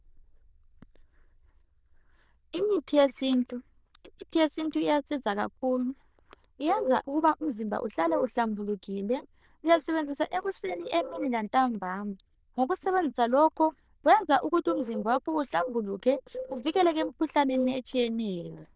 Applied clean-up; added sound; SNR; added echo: neural diffusion model UNIVERSE++.